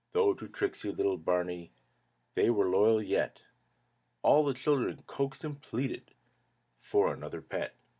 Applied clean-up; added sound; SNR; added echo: none; none; none; none.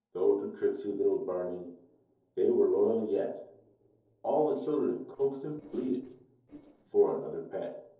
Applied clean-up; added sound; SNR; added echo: neural separator model SepFormer DNS4.